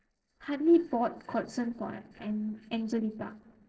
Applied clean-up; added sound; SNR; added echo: neural separator model SepFormer DNS4.